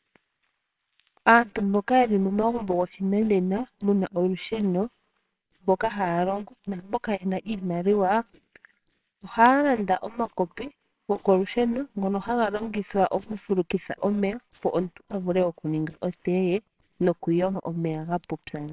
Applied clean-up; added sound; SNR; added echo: neural separator model SepFormer WHAMR!.